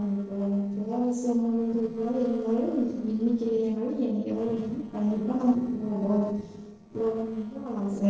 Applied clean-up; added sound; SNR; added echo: neural separator model SepFormer DNS4.